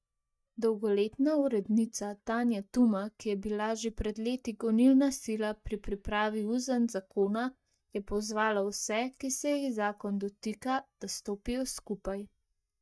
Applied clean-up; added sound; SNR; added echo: neural mask model DeepFilterNet 3.